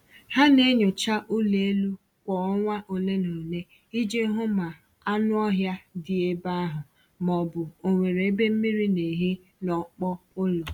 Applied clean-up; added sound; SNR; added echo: none; none; none; none.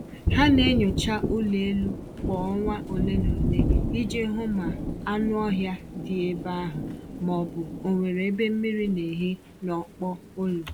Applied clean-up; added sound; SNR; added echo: none; Thunder; 3 dB; none.